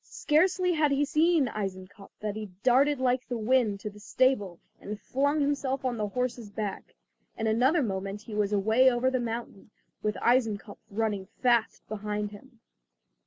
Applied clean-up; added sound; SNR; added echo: none; none; none; none.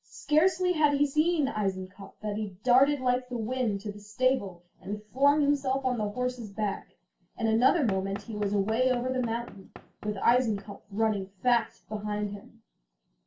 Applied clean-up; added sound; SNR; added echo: none; Knock / Wood; 19 dB; reverberation time 0.2 s.